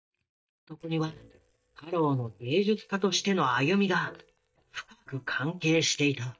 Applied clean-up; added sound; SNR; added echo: neural mask model DeepFilterNet 3.